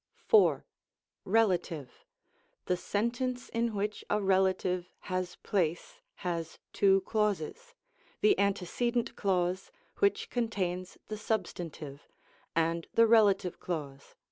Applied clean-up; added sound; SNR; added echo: none; none; none; none.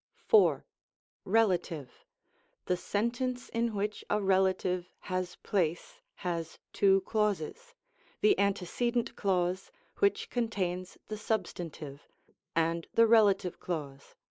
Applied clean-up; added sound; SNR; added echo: neural mask model Resemble Enhance denoiser.